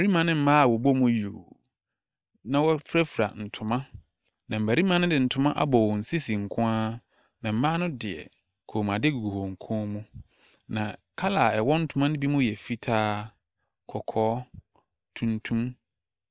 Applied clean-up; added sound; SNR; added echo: neural mask model DeepFilterNet 3.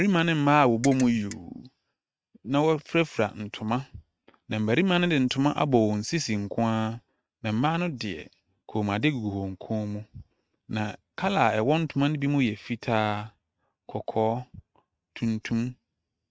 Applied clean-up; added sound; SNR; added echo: neural mask model RNNoise.